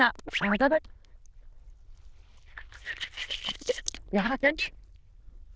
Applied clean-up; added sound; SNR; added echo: neural diffusion model UNIVERSE++.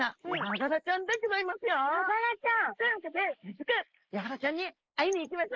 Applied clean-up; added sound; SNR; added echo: neural mask model Resemble Enhance denoiser.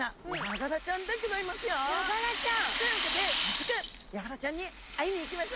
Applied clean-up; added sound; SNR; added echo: none; Rattle (instrument); 0 dB; none.